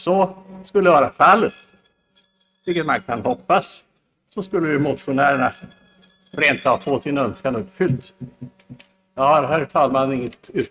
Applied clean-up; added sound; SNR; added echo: neural mask model RNNoise.